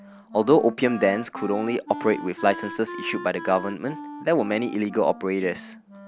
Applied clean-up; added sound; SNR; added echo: none; Wind instrument, woodwind instrument; 13 dB; none.